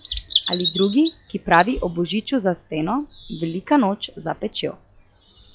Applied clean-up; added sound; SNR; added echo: classical method log-MMSE.